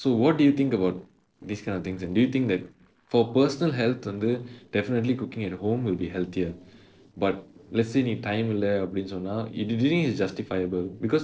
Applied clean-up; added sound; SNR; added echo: neural separator model SepFormer DNS4.